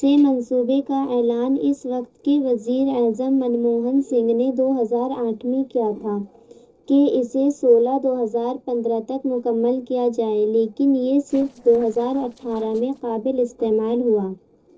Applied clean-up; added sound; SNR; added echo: neural separator model SepFormer DNS4.